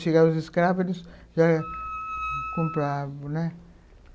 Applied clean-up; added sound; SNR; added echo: none; Wind instrument, woodwind instrument; 11 dB; none.